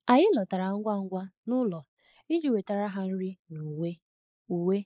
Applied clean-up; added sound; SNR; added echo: neural mask model Resemble Enhance denoiser.